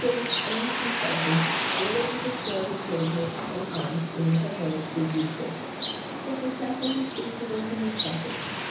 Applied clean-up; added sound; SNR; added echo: none; Bird; 2 dB; reverberation time 0.6 s.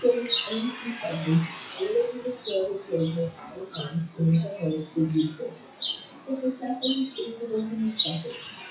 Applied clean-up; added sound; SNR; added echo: classical method WPE with log-MMSE.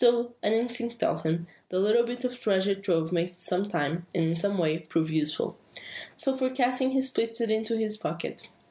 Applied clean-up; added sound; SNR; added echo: none; none; none; none.